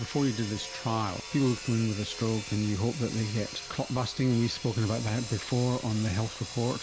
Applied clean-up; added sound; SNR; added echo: none; Sawing; 12 dB; none.